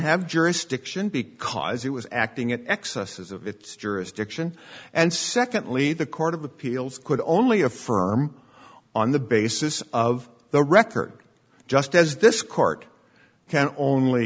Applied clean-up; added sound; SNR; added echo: none; none; none; none.